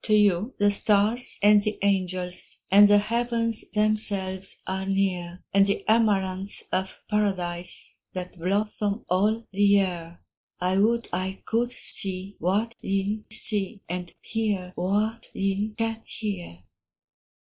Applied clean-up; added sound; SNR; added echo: neural mask model Resemble Enhance denoiser.